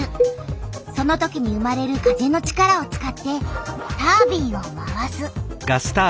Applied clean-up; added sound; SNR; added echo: none; Cowbell; 5 dB; none.